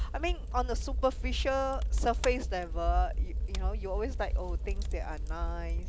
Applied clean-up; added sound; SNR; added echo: none; Fire; -3 dB; none.